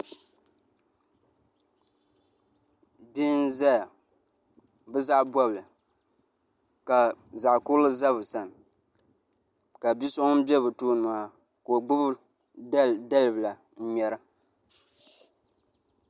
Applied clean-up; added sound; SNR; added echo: none; none; none; none.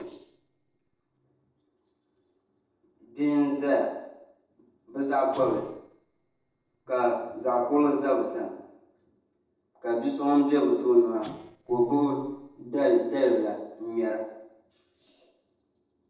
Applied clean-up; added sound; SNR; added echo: neural separator model SepFormer DNS4.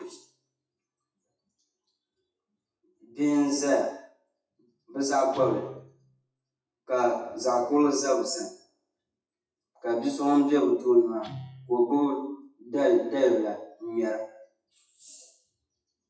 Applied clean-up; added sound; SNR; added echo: classical method WPE with log-MMSE.